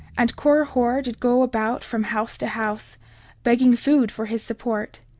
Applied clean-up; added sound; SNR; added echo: none; none; none; none.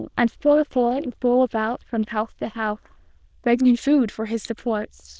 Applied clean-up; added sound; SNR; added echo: neural diffusion model UNIVERSE++.